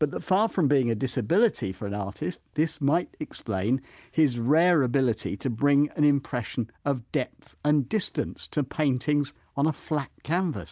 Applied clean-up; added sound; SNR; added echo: none; none; none; none.